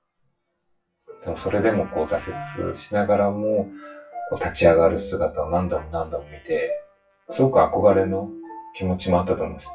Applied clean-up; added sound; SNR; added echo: classical method WPE with log-MMSE.